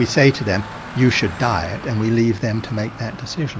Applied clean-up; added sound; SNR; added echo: none; Traffic noise, roadway noise; 14 dB; none.